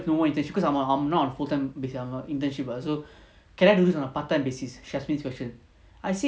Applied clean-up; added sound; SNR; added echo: none; none; none; none.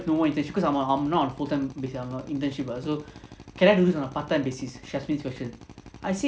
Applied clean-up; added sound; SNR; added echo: none; Drill; 20 dB; none.